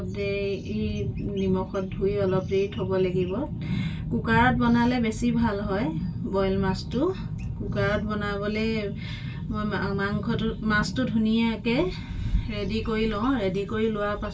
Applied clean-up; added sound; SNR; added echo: none; none; none; reverberation time 0.2 s.